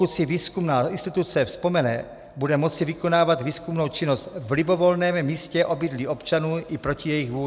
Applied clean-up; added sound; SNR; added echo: none; none; none; none.